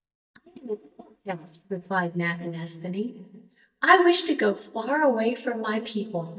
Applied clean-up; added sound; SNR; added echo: neural mask model DeepFilterNet 3.